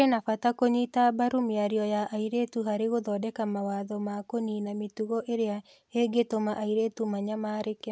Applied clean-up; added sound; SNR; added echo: none; none; none; none.